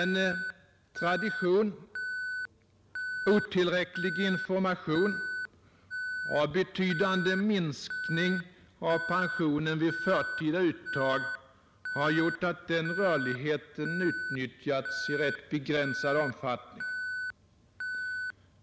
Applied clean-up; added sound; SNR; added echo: none; Alarm; 6 dB; none.